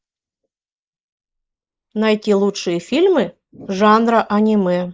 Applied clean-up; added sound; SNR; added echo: neural mask model Resemble Enhance denoiser.